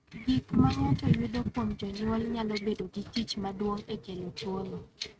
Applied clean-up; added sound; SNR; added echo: neural mask model RNNoise.